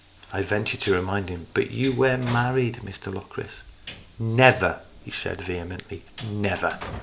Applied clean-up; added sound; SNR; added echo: none; Train; 18 dB; none.